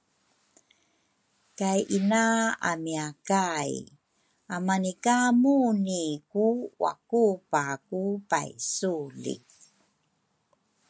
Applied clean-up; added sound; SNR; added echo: none; none; none; none.